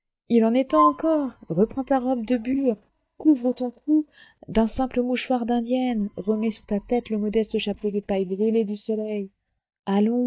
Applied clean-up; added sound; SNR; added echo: neural mask model DeepFilterNet 3.